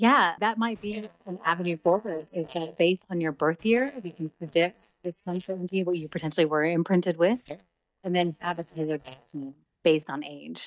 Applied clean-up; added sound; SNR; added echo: neural mask model DeepFilterNet 3.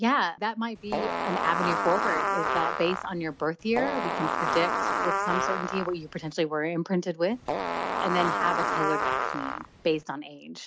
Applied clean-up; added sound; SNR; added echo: none; Fart; -1 dB; none.